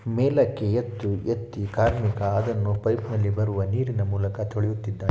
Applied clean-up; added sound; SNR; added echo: none; none; none; none.